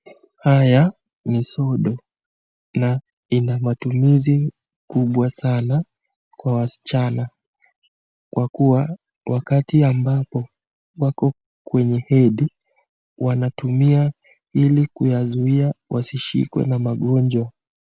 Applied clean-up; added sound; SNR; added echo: none; none; none; none.